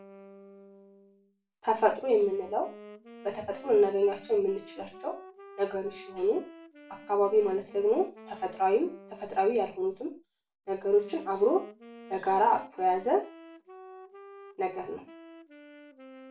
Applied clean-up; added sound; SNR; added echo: none; Wind instrument, woodwind instrument; 20 dB; reverberation time 0.3 s.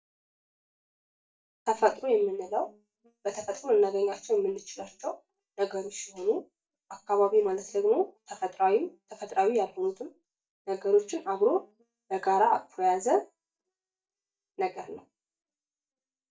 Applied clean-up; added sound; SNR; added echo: neural mask model DeepFilterNet 3.